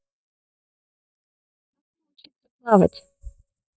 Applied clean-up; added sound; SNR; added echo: neural mask model DeepFilterNet 3.